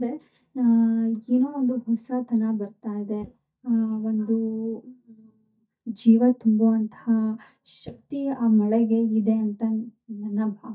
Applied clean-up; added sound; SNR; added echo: neural mask model DeepFilterNet 3.